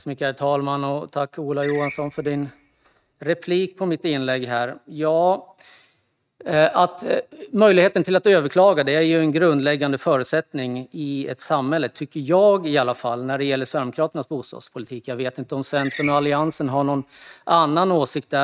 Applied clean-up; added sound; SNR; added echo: neural mask model RNNoise.